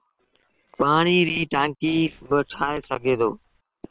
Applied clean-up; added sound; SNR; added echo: neural separator model SepFormer WHAM!.